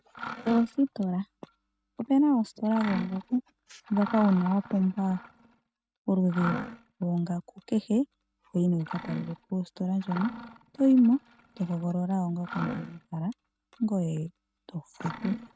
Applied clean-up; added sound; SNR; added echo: neural mask model RNNoise.